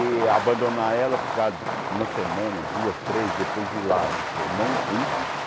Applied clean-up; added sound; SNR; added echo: none; Fireworks; 2 dB; none.